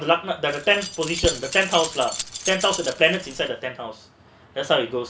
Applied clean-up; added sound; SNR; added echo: none; Keys jangling; 8 dB; none.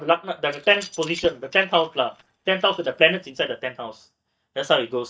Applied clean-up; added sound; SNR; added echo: neural mask model DeepFilterNet 3.